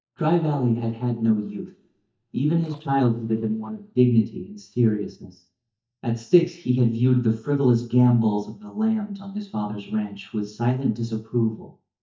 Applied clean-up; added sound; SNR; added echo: neural mask model DeepFilterNet 3.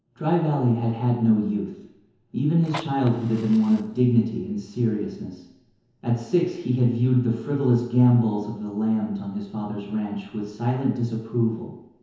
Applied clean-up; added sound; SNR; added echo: none; Fire; 17 dB; reverberation time 1.0 s.